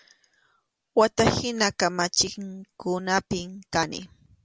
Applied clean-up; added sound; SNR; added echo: none; none; none; none.